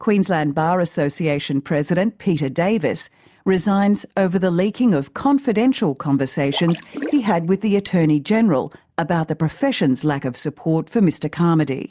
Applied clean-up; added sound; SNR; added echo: none; Splash, splatter; 13 dB; none.